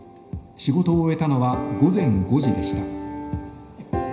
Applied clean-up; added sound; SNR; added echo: none; none; none; reverberation time 0.9 s.